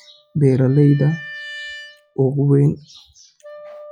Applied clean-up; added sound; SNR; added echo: classical method log-MMSE.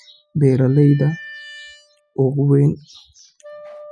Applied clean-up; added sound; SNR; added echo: classical method spectral subtraction.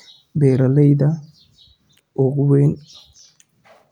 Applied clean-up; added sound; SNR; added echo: none; none; none; none.